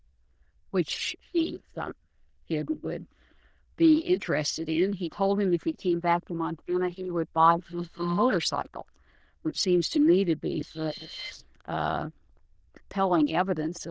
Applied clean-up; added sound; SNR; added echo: neural diffusion model UNIVERSE++.